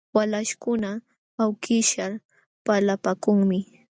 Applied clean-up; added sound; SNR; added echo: none; none; none; none.